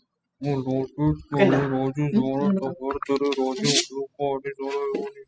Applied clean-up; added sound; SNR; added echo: classical method spectral subtraction.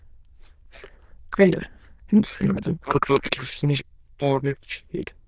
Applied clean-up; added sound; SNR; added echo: neural diffusion model UNIVERSE++.